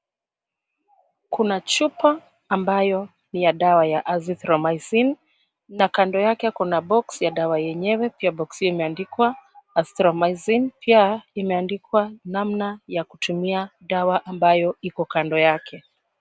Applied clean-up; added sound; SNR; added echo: none; none; none; none.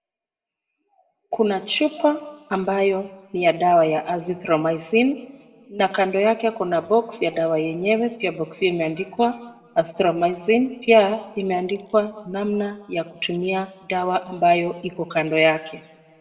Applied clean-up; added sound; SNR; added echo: none; none; none; reverberation time 1.0 s.